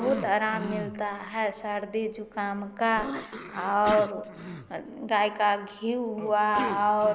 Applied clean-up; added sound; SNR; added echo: none; Cough; 12 dB; none.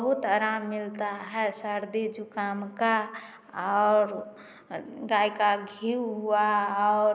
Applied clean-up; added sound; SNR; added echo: none; none; none; none.